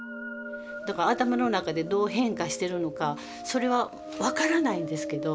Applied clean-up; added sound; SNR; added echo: none; none; none; none.